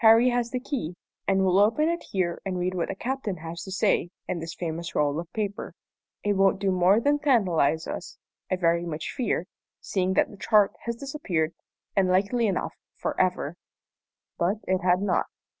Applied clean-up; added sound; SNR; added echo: none; none; none; none.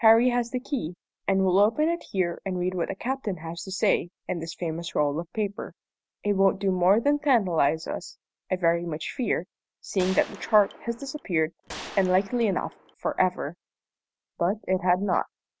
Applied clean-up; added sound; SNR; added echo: none; Gunshot, gunfire; 16 dB; none.